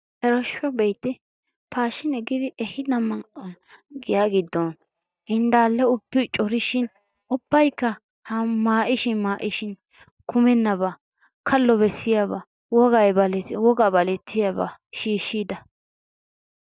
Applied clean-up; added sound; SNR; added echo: neural mask model DeepFilterNet 3.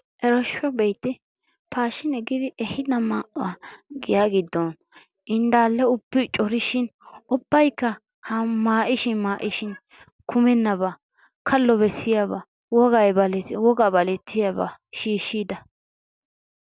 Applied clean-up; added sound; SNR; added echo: none; none; none; none.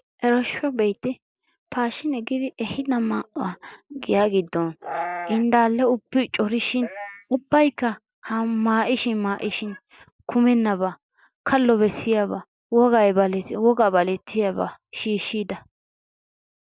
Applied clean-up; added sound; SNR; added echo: neural mask model Resemble Enhance denoiser.